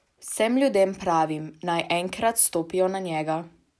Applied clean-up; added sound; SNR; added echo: none; none; none; none.